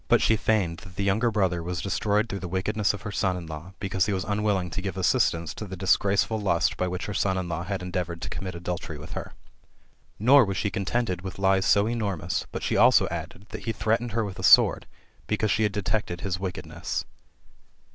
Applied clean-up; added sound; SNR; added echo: none; none; none; none.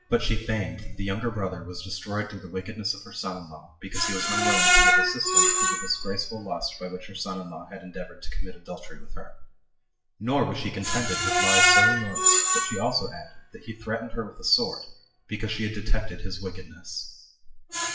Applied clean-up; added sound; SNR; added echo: classical method WPE with log-MMSE.